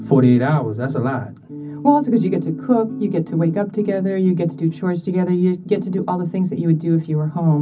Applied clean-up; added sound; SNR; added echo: none; none; none; reverberation time 0.4 s.